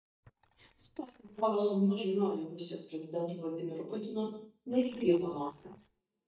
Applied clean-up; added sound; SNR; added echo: neural mask model DeepFilterNet 3.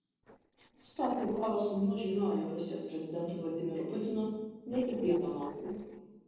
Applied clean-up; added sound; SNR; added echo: neural separator model SepFormer DNS4.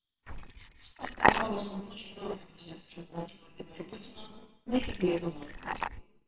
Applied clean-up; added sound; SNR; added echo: neural separator model SepFormer WHAMR!.